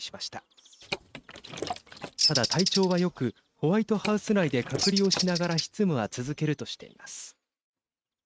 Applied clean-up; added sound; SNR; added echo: neural mask model RNNoise.